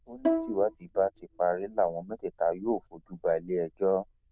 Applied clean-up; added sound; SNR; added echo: neural diffusion model UNIVERSE++.